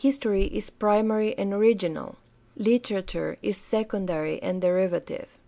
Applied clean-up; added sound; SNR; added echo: none; none; none; none.